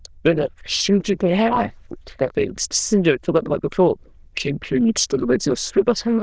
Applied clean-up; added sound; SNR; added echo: neural diffusion model UNIVERSE++.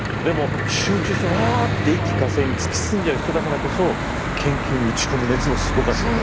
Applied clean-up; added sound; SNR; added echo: none; Church bell / Traffic noise, roadway noise; -1 dB; none.